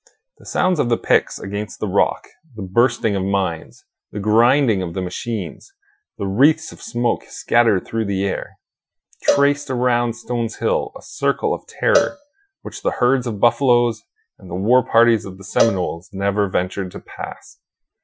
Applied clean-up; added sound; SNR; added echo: classical method Wiener filter.